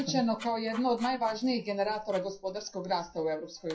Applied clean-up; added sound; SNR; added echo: classical method WPE with log-MMSE.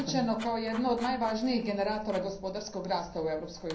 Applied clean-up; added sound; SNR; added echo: none; Writing; 17 dB; reverberation time 0.6 s.